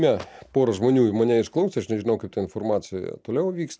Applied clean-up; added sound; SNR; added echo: none; none; none; none.